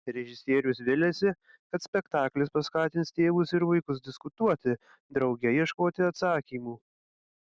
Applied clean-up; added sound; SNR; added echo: none; none; none; none.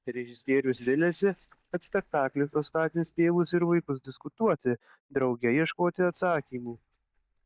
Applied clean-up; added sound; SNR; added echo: neural mask model DeepFilterNet 3.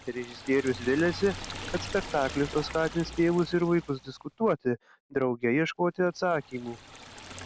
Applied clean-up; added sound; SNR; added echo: none; Liquid; 14 dB; none.